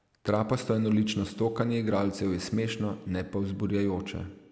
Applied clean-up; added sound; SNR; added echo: none; none; none; none.